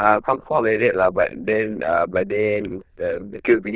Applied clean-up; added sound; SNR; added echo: neural diffusion model UNIVERSE++.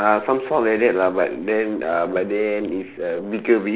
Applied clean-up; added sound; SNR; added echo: neural separator model SepFormer DNS4.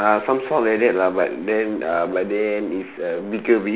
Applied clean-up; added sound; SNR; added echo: none; none; none; none.